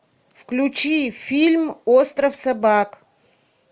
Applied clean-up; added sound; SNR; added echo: none; none; none; none.